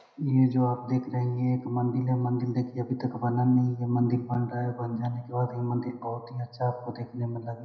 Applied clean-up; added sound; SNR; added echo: none; none; none; reverberation time 0.9 s.